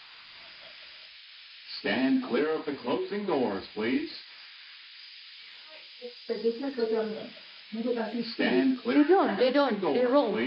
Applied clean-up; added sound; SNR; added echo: neural mask model Resemble Enhance denoiser.